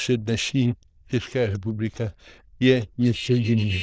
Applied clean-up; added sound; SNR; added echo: neural diffusion model UNIVERSE++.